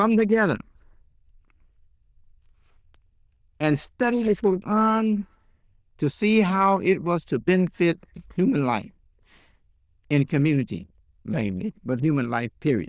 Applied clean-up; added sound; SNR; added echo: neural diffusion model UNIVERSE++.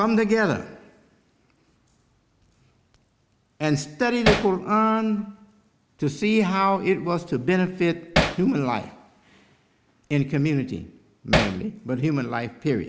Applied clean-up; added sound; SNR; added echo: none; Hammer; -2 dB; none.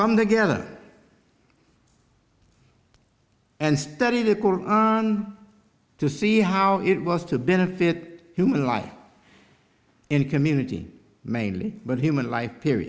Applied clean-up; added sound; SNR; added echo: none; none; none; none.